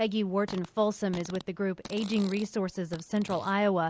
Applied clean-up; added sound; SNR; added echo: none; Fart; 19 dB; none.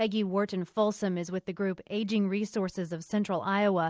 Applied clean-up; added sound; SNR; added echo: none; none; none; none.